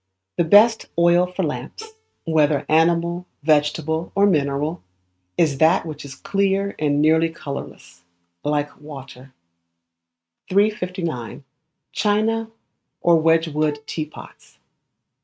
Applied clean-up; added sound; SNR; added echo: neural mask model RNNoise.